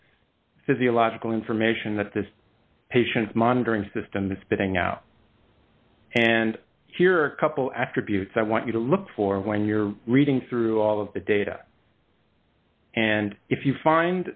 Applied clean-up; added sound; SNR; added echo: none; none; none; none.